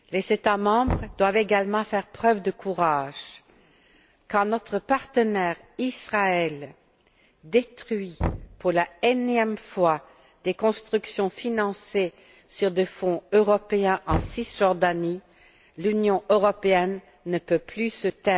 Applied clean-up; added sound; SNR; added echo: none; Knock; 13 dB; none.